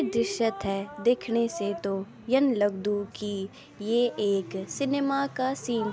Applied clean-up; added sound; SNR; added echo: none; Drip; 15 dB; none.